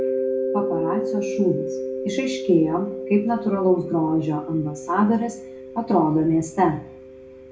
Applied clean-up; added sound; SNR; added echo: none; Mallet percussion; 6 dB; reverberation time 0.4 s.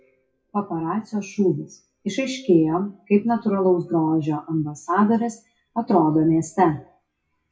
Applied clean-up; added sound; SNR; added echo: classical method WPE with log-MMSE.